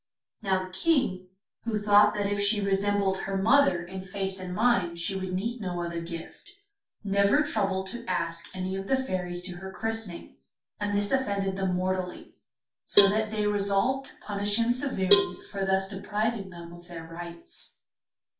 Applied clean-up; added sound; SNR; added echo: none; Cowbell; -1 dB; reverberation time 0.3 s.